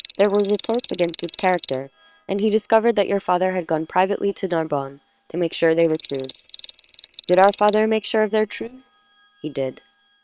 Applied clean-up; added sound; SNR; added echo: neural separator model SepFormer WHAM!.